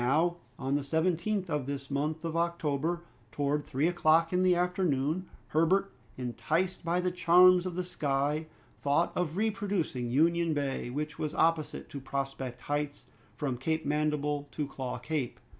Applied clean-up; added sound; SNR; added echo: none; none; none; none.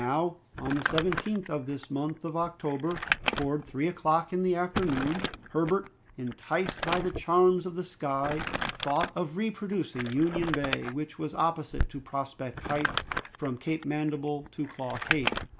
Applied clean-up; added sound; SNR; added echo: none; Crumpling, crinkling; 6 dB; none.